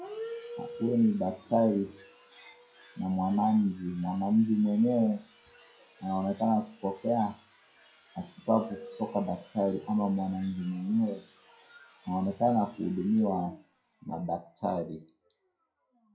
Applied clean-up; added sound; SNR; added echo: classical method WPE with log-MMSE.